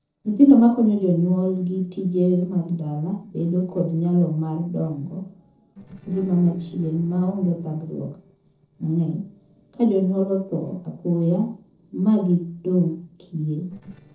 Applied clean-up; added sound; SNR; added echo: neural separator model SepFormer DNS4.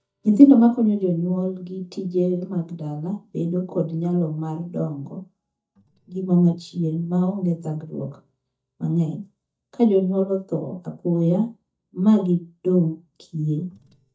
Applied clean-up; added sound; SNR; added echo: neural mask model DeepFilterNet 3.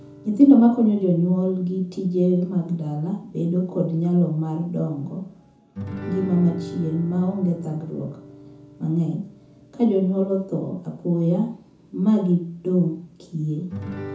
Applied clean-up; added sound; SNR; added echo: none; Guitar; 18 dB; reverberation time 0.7 s.